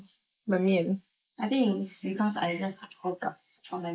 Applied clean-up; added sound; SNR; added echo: neural mask model Resemble Enhance denoiser.